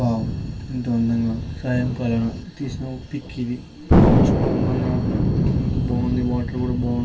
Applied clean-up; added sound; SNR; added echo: none; Thunder; -3 dB; reverberation time 0.1 s.